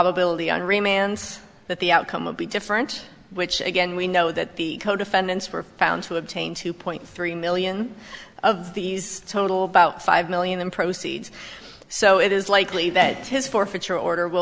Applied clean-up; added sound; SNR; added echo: none; none; none; none.